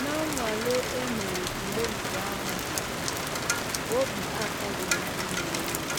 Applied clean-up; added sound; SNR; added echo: none; Rain; -3 dB; none.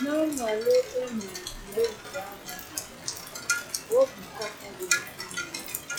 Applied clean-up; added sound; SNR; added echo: classical method log-MMSE.